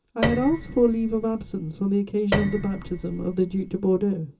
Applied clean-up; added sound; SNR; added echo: none; Piano; 8 dB; reverberation time 0.2 s.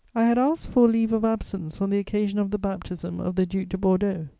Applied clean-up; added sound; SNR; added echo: none; none; none; none.